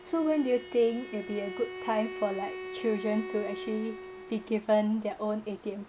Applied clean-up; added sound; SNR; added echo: none; Bowed string instrument; 11 dB; none.